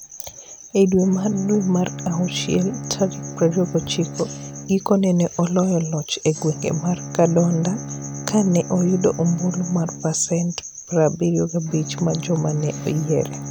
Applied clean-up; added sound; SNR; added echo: none; Bowed string instrument; 13 dB; none.